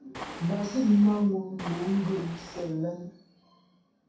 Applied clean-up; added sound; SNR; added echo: none; Waves, surf; 14 dB; reverberation time 0.6 s.